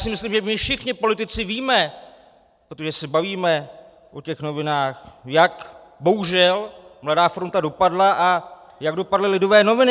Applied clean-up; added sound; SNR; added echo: none; none; none; none.